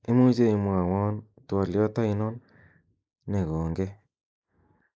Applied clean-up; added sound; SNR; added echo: neural mask model Resemble Enhance denoiser.